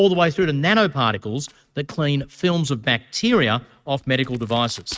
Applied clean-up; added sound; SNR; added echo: neural mask model RNNoise.